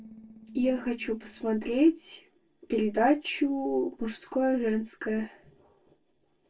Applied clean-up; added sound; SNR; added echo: neural separator model SepFormer DNS4.